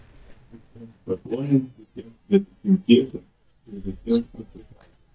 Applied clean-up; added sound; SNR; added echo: neural mask model DeepFilterNet 3.